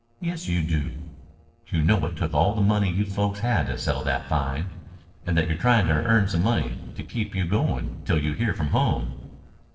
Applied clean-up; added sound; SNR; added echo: neural separator model SepFormer DNS4.